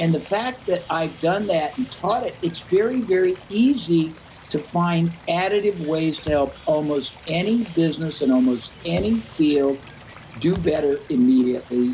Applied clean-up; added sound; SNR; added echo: none; Thump, thud + Water / Bird; 20 dB; none.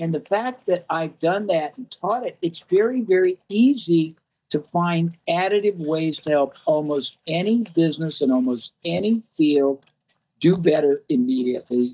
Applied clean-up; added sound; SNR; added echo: neural mask model DeepFilterNet 3.